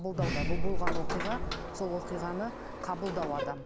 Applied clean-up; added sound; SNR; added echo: none; Sliding door; -4 dB; none.